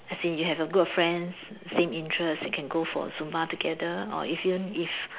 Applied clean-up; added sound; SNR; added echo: none; none; none; none.